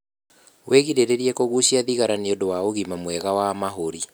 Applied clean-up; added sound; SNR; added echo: none; none; none; none.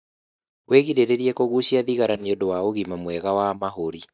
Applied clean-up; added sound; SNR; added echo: neural mask model DeepFilterNet 3.